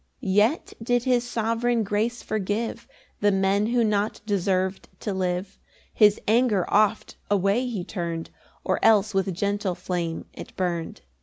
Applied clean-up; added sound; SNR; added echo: none; none; none; none.